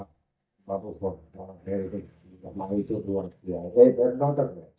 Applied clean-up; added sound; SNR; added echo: neural mask model DeepFilterNet 3.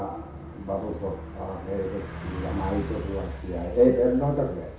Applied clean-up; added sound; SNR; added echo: none; Bus; 9 dB; reverberation time 0.6 s.